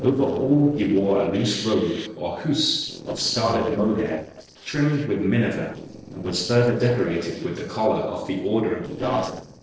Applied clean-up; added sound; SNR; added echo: neural separator model SepFormer DNS4.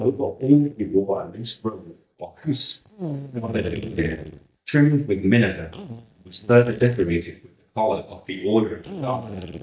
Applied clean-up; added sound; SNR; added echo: neural mask model DeepFilterNet 3.